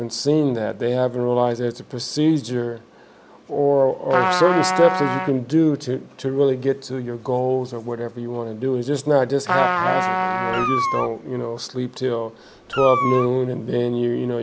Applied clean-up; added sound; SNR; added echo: none; Meow + Trumpet; 2 dB; none.